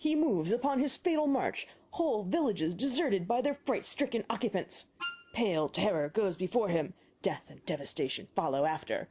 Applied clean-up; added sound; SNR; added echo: none; Wind instrument, woodwind instrument; 10 dB; none.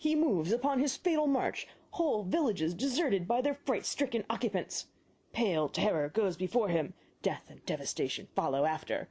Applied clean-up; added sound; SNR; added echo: none; none; none; none.